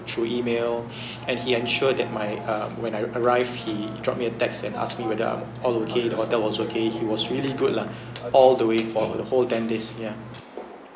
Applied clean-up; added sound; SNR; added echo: none; Burping, eructation; 11 dB; none.